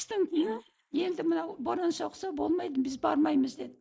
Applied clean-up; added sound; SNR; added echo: neural mask model Resemble Enhance denoiser.